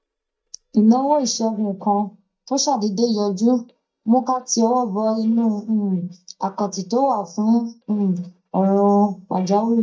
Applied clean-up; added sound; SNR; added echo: neural mask model DeepFilterNet 3.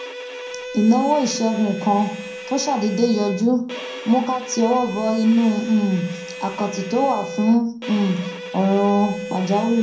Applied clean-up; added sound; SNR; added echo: none; Bowed string instrument; 12 dB; reverberation time 0.5 s.